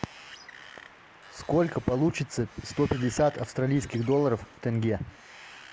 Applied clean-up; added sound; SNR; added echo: none; Wind; 20 dB; none.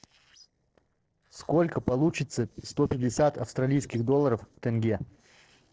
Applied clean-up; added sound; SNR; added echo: neural separator model SepFormer DNS4.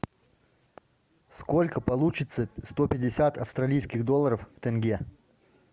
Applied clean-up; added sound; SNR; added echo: none; none; none; none.